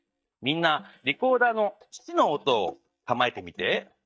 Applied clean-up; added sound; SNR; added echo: neural mask model DeepFilterNet 3.